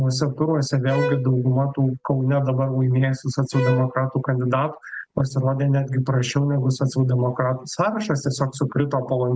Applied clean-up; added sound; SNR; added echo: none; Bowed string instrument; 12 dB; none.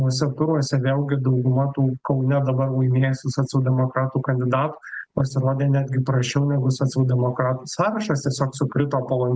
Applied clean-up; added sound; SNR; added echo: none; none; none; none.